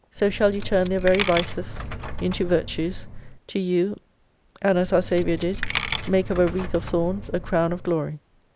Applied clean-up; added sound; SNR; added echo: none; Coin (dropping); 6 dB; none.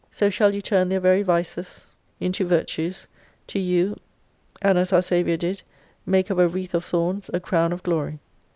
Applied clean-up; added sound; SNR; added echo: none; none; none; none.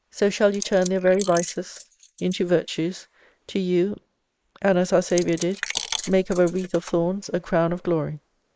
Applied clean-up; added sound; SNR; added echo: neural mask model Resemble Enhance denoiser.